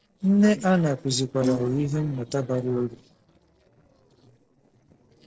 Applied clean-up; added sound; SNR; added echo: neural separator model SepFormer DNS4.